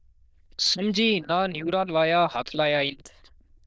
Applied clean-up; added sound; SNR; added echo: neural diffusion model UNIVERSE++.